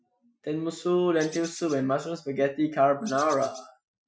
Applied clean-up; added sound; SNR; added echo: classical method Wiener filter.